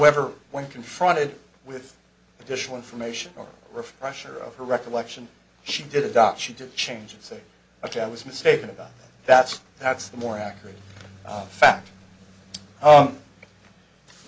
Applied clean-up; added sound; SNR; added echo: none; none; none; none.